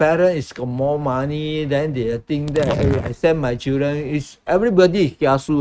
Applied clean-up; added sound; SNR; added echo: neural mask model RNNoise.